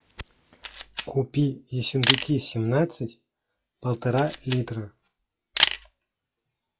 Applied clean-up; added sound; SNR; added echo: classical method log-MMSE.